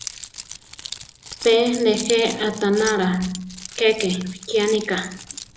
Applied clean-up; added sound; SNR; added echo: none; Keys jangling; 13 dB; none.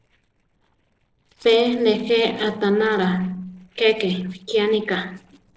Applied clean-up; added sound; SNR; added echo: neural separator model SepFormer DNS4.